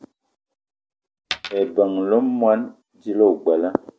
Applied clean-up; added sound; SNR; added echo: none; Coin (dropping); 14 dB; none.